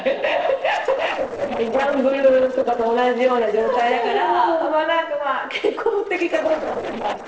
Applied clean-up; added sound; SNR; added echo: neural separator model SepFormer DNS4.